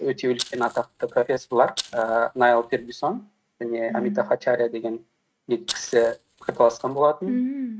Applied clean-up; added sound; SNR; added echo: neural mask model RNNoise.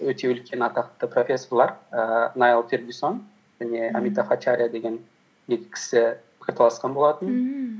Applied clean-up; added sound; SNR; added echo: none; none; none; none.